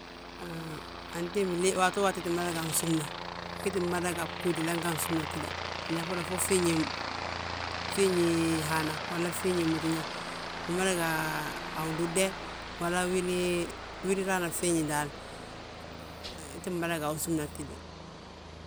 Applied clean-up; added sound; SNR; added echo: none; Aircraft; 6 dB; none.